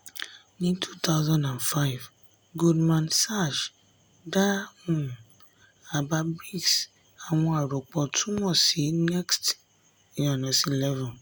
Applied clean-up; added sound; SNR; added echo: none; none; none; none.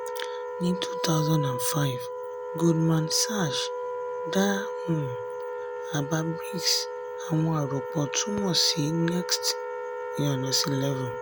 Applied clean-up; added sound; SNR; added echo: none; Wind instrument, woodwind instrument; 5 dB; none.